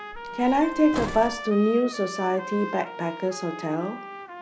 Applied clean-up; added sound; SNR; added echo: none; Bus + Trumpet; 10 dB; none.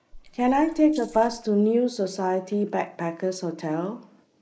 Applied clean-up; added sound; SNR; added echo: neural mask model Resemble Enhance denoiser.